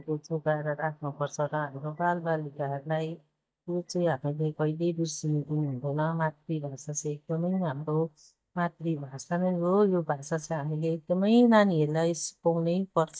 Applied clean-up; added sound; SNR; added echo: neural mask model DeepFilterNet 3.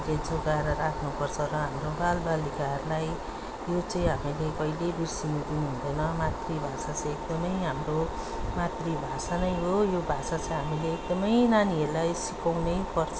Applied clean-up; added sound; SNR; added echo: none; none; none; none.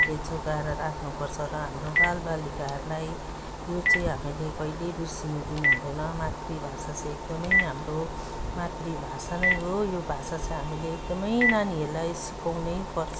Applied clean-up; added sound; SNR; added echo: none; Telephone; 1 dB; none.